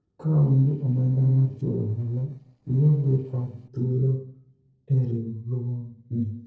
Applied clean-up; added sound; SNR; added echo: neural separator model SepFormer DNS4.